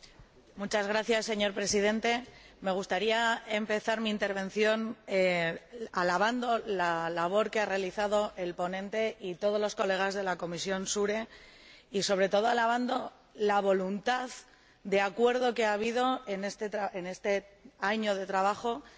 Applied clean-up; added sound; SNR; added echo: none; none; none; none.